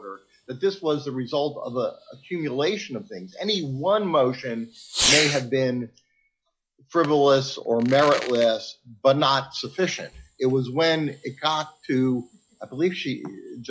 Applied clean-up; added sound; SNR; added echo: classical method log-MMSE.